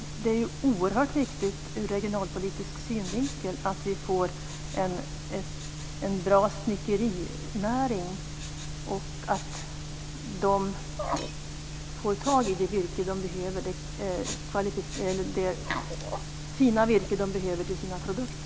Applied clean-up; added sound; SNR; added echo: none; Shatter + Respiratory sounds; 16 dB; none.